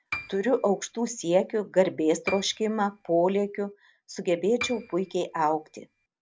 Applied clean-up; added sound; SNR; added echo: none; Piano; 15 dB; none.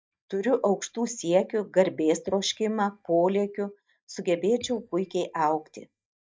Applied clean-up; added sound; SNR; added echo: neural mask model DeepFilterNet 3.